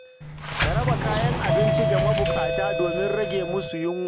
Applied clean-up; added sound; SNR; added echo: none; Sliding door + Doorbell; -4 dB; none.